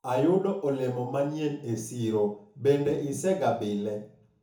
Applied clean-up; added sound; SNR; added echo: none; none; none; reverberation time 0.7 s.